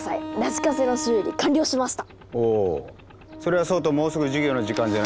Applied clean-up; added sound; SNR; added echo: none; Wind instrument, woodwind instrument; 12 dB; none.